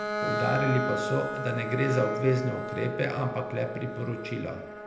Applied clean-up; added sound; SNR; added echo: none; Bowed string instrument; 3 dB; reverberation time 0.8 s.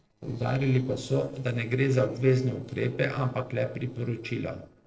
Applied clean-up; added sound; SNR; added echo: neural separator model SepFormer DNS4.